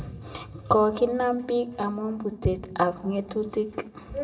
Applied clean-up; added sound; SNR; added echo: none; none; none; reverberation time 1.0 s.